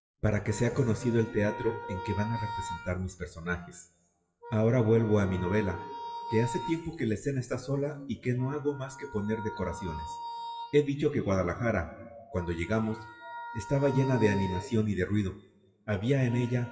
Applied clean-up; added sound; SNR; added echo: classical method WPE with log-MMSE.